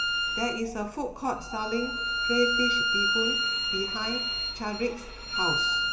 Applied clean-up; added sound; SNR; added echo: none; Bowed string instrument; -4 dB; reverberation time 2.7 s.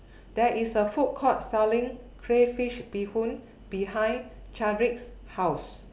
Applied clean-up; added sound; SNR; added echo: none; none; none; none.